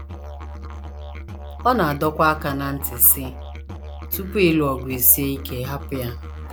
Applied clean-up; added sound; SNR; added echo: none; Musical instrument; 11 dB; none.